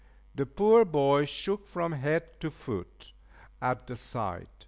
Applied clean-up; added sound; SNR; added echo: none; none; none; none.